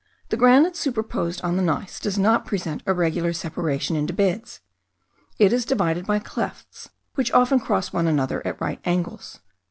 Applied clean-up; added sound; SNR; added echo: none; none; none; none.